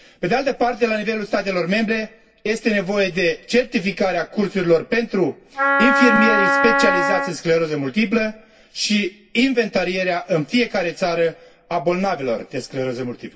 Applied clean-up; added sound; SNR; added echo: none; Wind instrument, woodwind instrument; -3 dB; reverberation time 0.2 s.